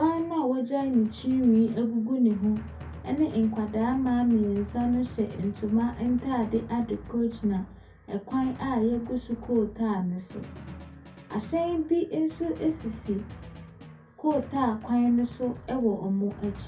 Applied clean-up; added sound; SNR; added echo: none; Drum; 16 dB; reverberation time 0.3 s.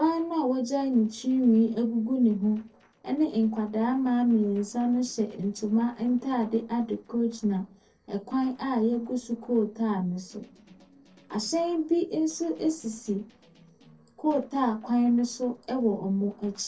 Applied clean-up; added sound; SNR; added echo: neural separator model SepFormer DNS4.